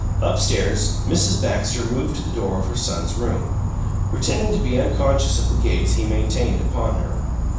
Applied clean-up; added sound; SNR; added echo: none; Insect; -4 dB; reverberation time 0.7 s.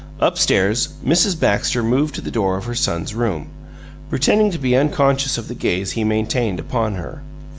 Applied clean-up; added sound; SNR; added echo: none; none; none; none.